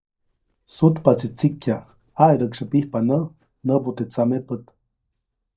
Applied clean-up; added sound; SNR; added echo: neural mask model DeepFilterNet 3.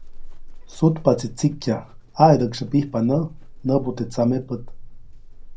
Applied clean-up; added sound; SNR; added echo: none; Livestock, farm animals, working animals; 14 dB; reverberation time 0.2 s.